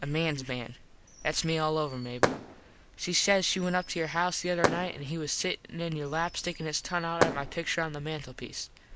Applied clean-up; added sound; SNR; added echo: none; Fireworks; 4 dB; none.